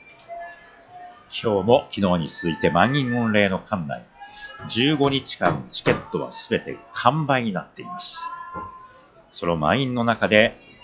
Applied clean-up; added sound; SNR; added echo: classical method log-MMSE.